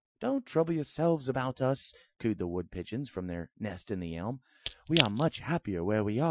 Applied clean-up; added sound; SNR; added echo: classical method Wiener filter.